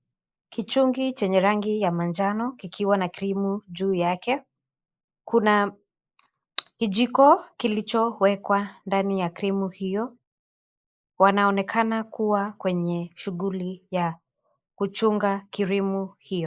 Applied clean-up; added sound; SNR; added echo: neural mask model Resemble Enhance denoiser.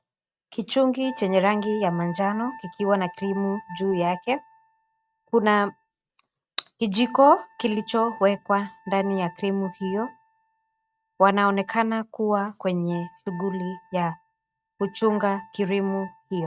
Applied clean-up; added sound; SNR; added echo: neural mask model RNNoise.